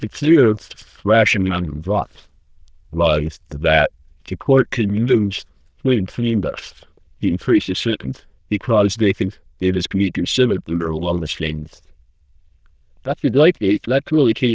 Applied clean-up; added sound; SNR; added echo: neural diffusion model UNIVERSE++.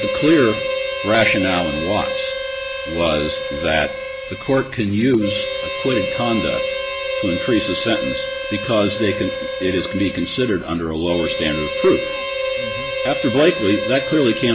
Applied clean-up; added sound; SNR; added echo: none; Harmonica; 4 dB; none.